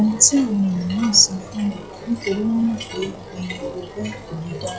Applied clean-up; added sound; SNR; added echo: classical method log-MMSE.